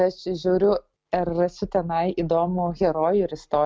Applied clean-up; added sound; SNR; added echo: none; none; none; none.